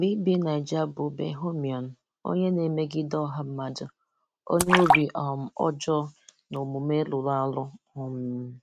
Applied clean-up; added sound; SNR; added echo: neural mask model RNNoise.